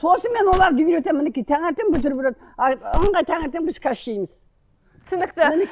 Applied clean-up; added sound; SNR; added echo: none; none; none; none.